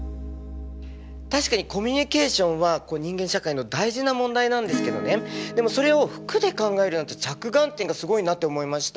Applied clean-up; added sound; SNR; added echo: none; Acoustic guitar / Strum; 13 dB; none.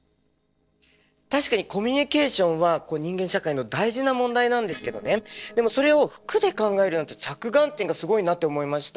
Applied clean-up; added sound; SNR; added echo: neural separator model SepFormer DNS4.